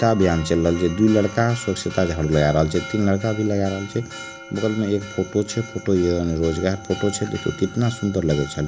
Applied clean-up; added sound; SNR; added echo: none; Church bell; 16 dB; none.